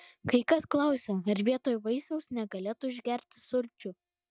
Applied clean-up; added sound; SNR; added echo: neural mask model DeepFilterNet 3.